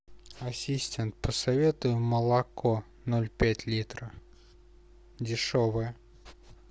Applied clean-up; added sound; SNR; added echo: none; none; none; none.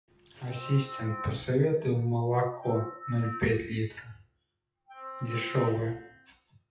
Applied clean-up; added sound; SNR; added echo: classical method WPE with log-MMSE.